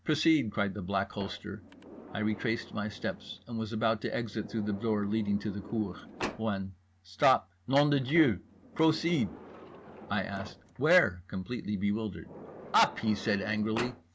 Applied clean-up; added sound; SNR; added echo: none; Sliding door; 16 dB; none.